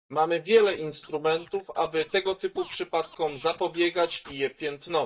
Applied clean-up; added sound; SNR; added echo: neural mask model DeepFilterNet 3.